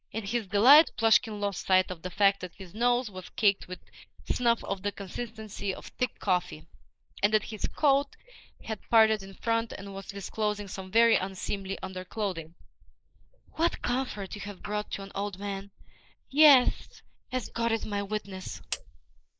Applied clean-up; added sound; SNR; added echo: neural mask model Resemble Enhance denoiser.